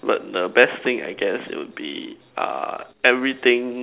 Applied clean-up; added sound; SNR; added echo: none; none; none; none.